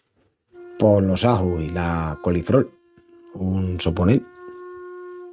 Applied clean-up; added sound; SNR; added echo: neural mask model RNNoise.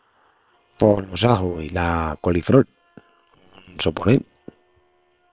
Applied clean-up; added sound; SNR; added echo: neural separator model SepFormer WHAM!.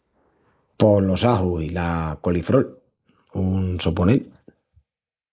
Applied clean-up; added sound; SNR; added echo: neural mask model Resemble Enhance denoiser.